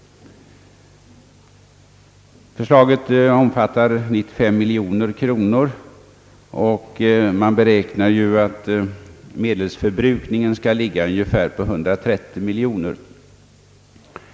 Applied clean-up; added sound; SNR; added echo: none; none; none; none.